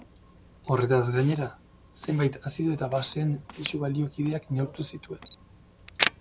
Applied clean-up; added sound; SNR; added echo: none; Camera; 8 dB; none.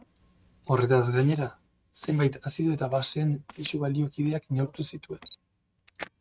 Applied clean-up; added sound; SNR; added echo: neural mask model RNNoise.